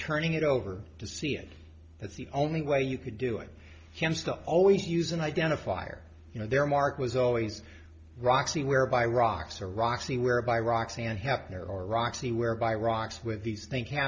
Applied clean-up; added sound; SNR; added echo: none; none; none; none.